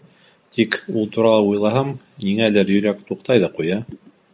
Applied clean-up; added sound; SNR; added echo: none; none; none; none.